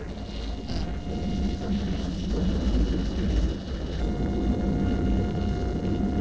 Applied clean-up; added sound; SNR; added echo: neural separator model SepFormer DNS4.